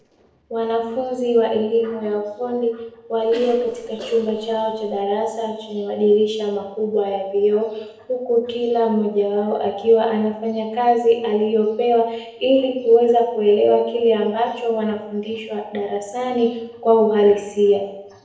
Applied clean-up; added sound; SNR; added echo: neural separator model SepFormer DNS4.